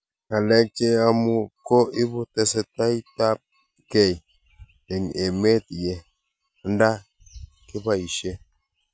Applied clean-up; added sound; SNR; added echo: none; none; none; none.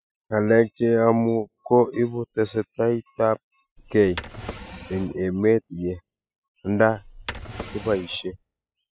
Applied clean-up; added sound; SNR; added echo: classical method spectral subtraction.